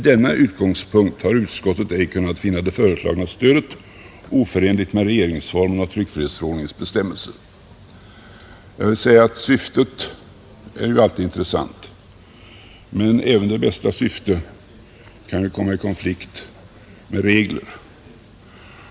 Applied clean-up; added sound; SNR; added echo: none; none; none; none.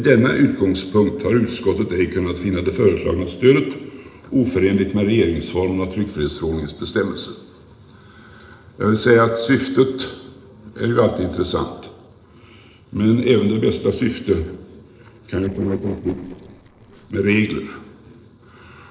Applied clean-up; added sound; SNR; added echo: neural separator model SepFormer DNS4.